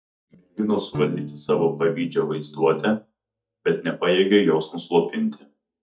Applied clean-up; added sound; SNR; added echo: neural mask model DeepFilterNet 3.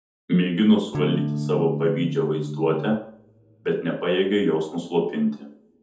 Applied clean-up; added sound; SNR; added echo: none; Electric guitar / Strum; 4 dB; reverberation time 0.6 s.